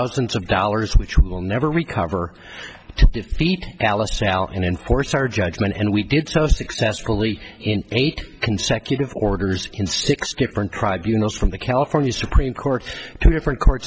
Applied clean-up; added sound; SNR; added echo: none; none; none; none.